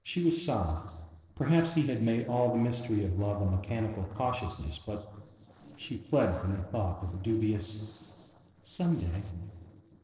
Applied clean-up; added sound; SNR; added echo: neural separator model SepFormer DNS4.